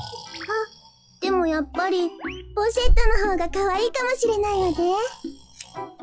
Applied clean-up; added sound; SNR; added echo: classical method log-MMSE.